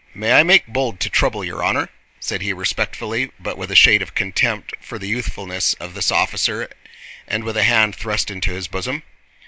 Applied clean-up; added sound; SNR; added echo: none; none; none; none.